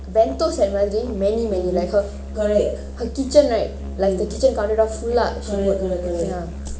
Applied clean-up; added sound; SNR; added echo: none; Musical instrument; 11 dB; none.